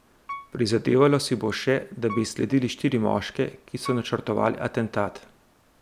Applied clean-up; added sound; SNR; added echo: none; Piano; 19 dB; none.